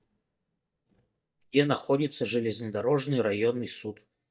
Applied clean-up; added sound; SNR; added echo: neural mask model DeepFilterNet 3.